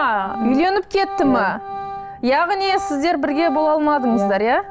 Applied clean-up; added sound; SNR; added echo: none; Organ; 11 dB; none.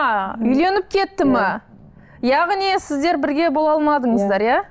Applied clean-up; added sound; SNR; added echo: none; none; none; none.